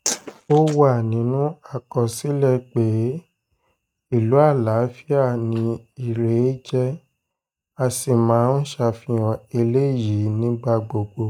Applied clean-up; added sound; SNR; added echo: neural mask model RNNoise.